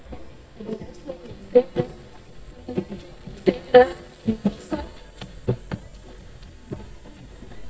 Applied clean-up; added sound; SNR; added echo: neural mask model DeepFilterNet 3.